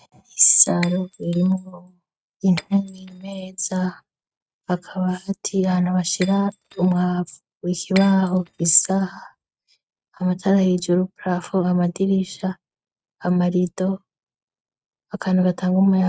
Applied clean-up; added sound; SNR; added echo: neural mask model RNNoise.